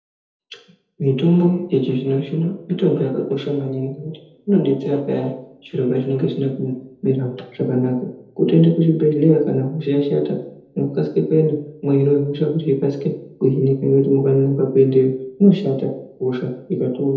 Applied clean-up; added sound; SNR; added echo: none; none; none; reverberation time 0.7 s.